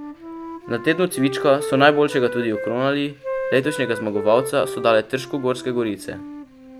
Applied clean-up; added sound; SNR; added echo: none; Wind instrument, woodwind instrument; 9 dB; none.